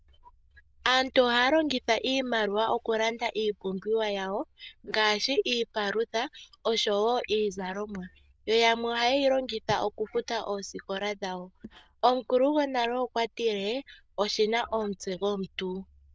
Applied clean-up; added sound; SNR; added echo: neural diffusion model UNIVERSE++.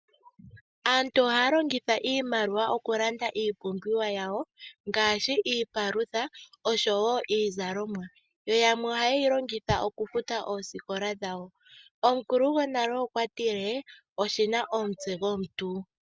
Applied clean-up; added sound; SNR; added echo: none; none; none; none.